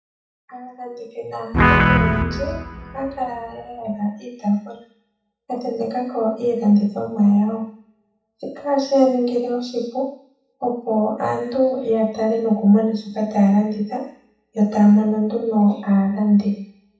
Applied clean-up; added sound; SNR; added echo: none; Guitar; -1 dB; reverberation time 0.7 s.